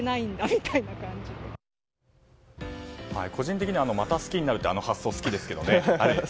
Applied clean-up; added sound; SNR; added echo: none; Breathing; 18 dB; none.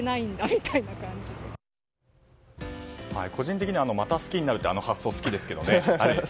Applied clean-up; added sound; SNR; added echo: none; none; none; none.